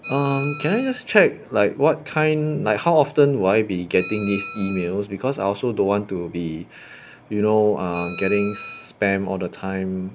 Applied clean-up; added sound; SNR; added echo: none; Bell; 16 dB; none.